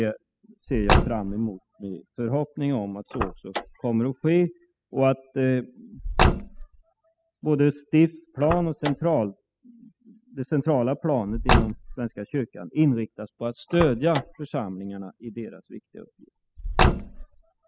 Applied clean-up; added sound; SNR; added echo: classical method spectral subtraction.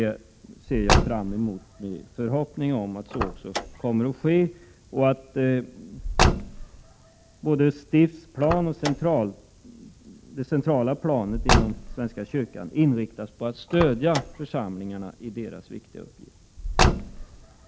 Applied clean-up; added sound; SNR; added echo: none; Car; 3 dB; none.